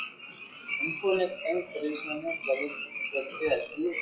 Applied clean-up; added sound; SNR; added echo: classical method WPE with log-MMSE.